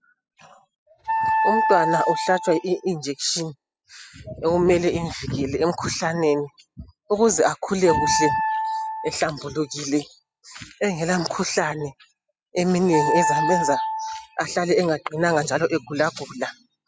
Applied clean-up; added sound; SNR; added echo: classical method spectral subtraction.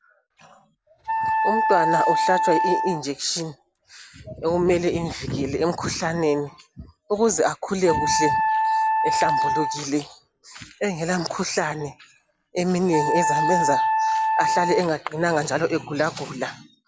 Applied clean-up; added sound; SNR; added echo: none; Wind instrument, woodwind instrument; -1 dB; none.